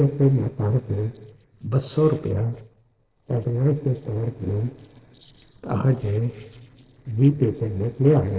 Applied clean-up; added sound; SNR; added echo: neural separator model SepFormer DNS4.